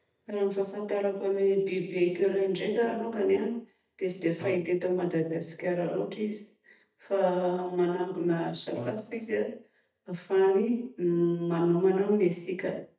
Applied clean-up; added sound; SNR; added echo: neural mask model DeepFilterNet 3.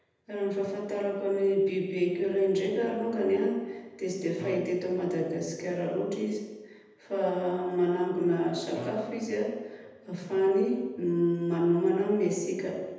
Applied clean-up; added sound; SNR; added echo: none; Bowed string instrument; 18 dB; reverberation time 1.0 s.